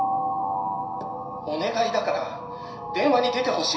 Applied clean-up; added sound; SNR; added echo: none; Wind; 18 dB; reverberation time 0.7 s.